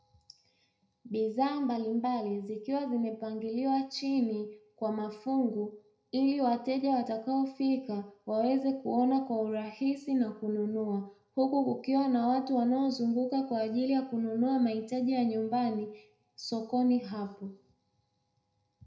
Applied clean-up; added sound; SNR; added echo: none; none; none; reverberation time 0.5 s.